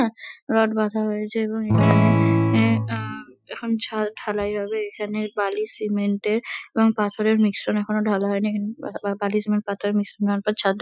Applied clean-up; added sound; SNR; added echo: classical method Wiener filter.